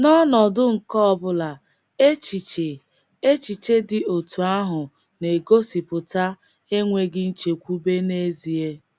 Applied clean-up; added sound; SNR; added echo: none; none; none; none.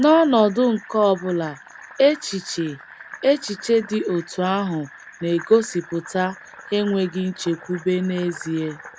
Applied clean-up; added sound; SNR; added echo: none; Fill (with liquid); 19 dB; none.